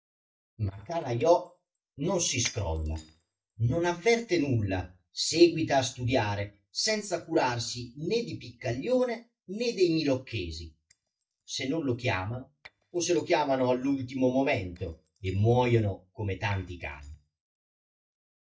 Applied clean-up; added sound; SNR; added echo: neural mask model DeepFilterNet 3.